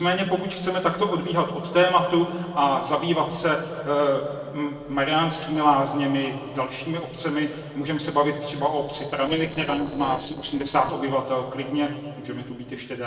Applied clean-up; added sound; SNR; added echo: neural separator model SepFormer DNS4.